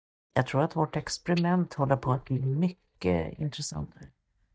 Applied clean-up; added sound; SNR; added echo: neural mask model DeepFilterNet 3.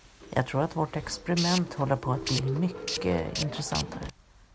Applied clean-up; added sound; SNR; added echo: none; Tools; 7 dB; none.